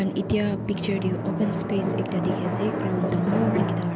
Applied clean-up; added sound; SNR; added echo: none; Drum; 0 dB; none.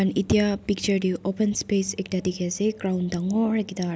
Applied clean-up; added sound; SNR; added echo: none; none; none; none.